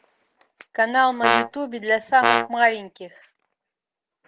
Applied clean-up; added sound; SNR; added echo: none; Brass instrument; -1 dB; none.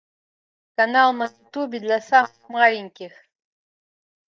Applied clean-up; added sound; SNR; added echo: neural mask model DeepFilterNet 3.